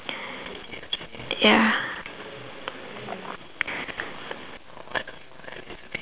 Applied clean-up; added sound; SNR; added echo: none; none; none; none.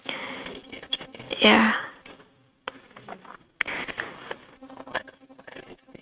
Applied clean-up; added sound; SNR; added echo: neural mask model RNNoise.